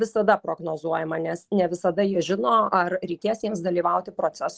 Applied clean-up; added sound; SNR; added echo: none; none; none; none.